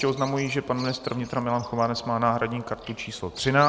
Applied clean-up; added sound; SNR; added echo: none; Bird vocalization, bird call, bird song; 19 dB; none.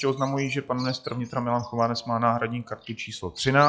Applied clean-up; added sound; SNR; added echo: classical method log-MMSE.